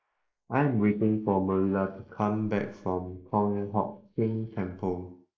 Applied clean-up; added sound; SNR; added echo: neural mask model Resemble Enhance denoiser.